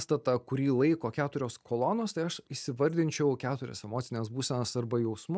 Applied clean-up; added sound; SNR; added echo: none; none; none; none.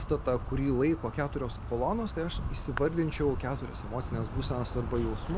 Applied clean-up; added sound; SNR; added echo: none; Insect; 5 dB; none.